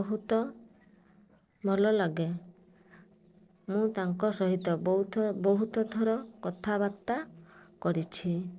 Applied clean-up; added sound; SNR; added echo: neural separator model SepFormer DNS4.